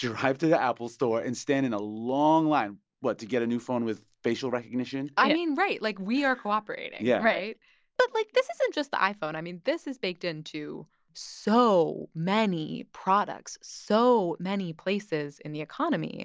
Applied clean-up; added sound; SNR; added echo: none; none; none; none.